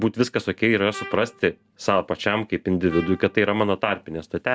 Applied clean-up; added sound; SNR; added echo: none; Trumpet; 18 dB; none.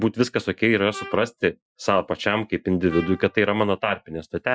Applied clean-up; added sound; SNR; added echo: classical method Wiener filter.